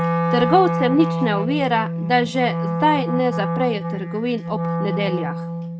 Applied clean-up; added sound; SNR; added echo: neural mask model RNNoise.